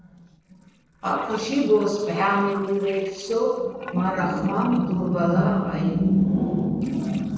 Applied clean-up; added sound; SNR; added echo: neural separator model SepFormer DNS4.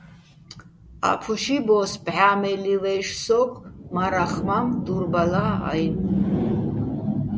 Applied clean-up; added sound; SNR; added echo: none; none; none; none.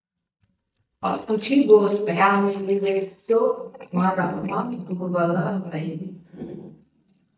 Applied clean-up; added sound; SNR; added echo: neural mask model DeepFilterNet 3.